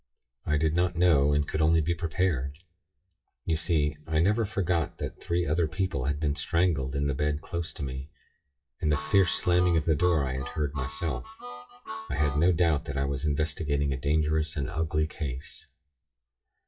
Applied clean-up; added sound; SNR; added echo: classical method WPE with log-MMSE.